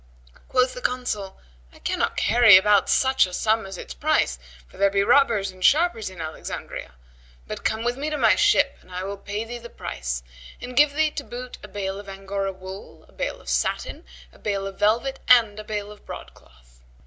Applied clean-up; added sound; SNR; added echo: none; none; none; none.